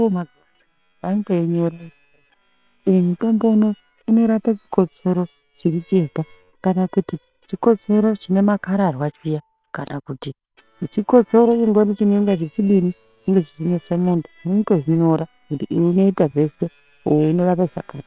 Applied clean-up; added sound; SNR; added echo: neural separator model SepFormer WHAM!.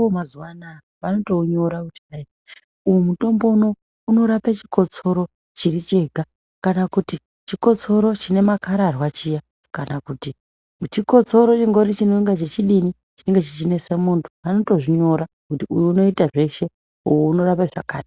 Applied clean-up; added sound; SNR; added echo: none; none; none; none.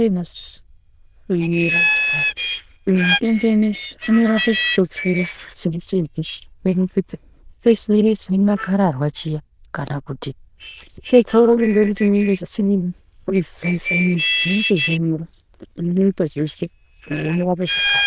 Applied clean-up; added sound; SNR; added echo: neural diffusion model UNIVERSE++.